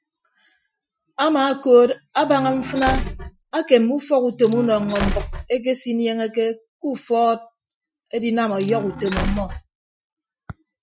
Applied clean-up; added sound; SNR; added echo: classical method Wiener filter.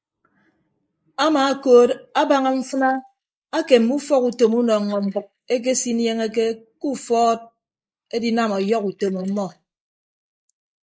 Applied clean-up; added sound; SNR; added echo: neural mask model Resemble Enhance denoiser.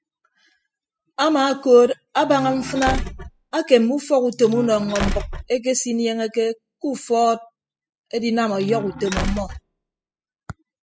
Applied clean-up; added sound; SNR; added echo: classical method spectral subtraction.